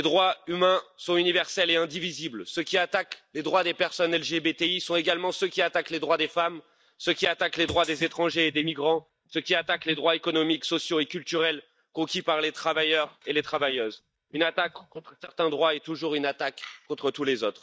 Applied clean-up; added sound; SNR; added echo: neural mask model DeepFilterNet 3.